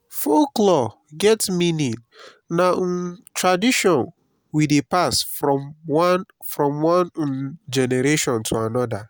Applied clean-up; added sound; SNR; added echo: none; none; none; none.